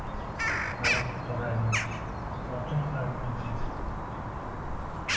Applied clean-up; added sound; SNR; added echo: none; Bird vocalization, bird call, bird song; -4 dB; reverberation time 0.9 s.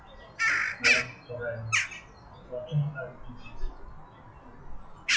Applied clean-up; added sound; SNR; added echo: classical method WPE with log-MMSE.